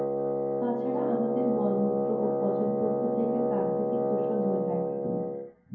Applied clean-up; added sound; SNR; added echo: none; Wind instrument, woodwind instrument; -4 dB; reverberation time 0.9 s.